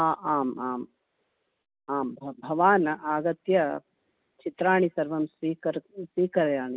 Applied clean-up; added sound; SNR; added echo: none; none; none; none.